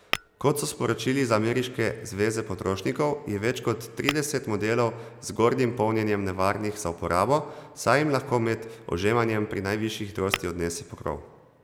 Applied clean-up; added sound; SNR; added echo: none; Tap / Glass; 8 dB; none.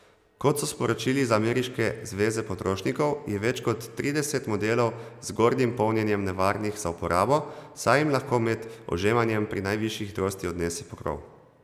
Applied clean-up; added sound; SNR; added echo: none; none; none; none.